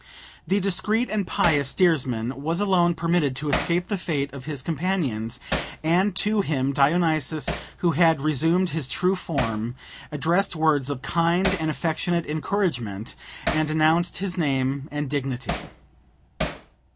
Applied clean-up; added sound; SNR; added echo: none; Hammer; 12 dB; none.